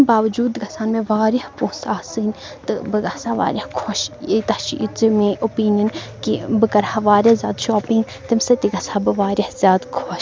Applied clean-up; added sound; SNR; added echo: none; none; none; none.